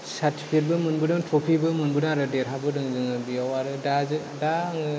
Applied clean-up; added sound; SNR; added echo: none; none; none; none.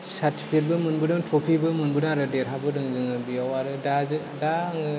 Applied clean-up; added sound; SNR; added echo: none; Sawing / Engine; 18 dB; none.